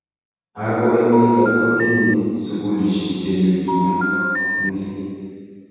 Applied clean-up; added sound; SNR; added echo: none; Telephone; 3 dB; reverberation time 2.2 s.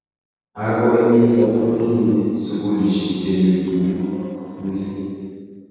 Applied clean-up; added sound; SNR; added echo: neural separator model SepFormer DNS4.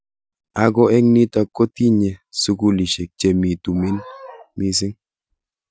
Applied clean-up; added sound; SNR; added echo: none; none; none; none.